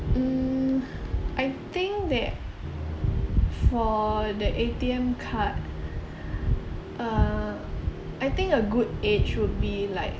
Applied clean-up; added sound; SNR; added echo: none; Musical instrument; 12 dB; none.